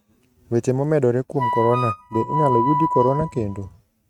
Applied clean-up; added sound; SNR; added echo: neural mask model RNNoise.